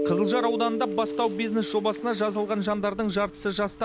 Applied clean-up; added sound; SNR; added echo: none; Mallet percussion; 5 dB; none.